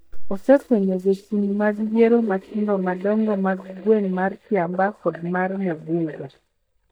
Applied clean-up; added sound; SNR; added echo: neural mask model DeepFilterNet 3.